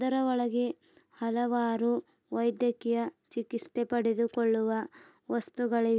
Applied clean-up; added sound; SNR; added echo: none; none; none; none.